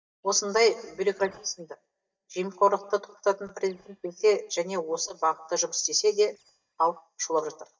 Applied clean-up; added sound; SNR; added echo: neural mask model DeepFilterNet 3.